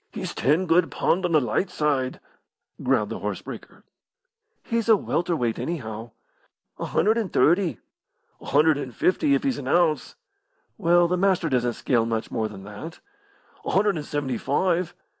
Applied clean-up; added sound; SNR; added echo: none; none; none; none.